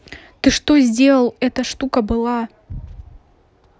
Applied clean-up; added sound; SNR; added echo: none; none; none; none.